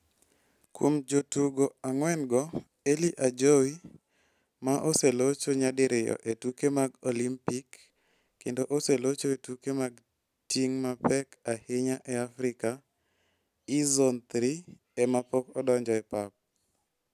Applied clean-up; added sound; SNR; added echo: none; none; none; none.